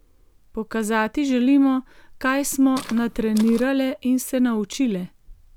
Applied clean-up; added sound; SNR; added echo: none; Walk, footsteps; 16 dB; none.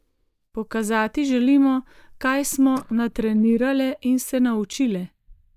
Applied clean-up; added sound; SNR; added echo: neural mask model DeepFilterNet 3.